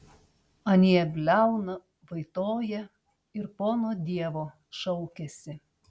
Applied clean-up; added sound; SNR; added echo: none; none; none; none.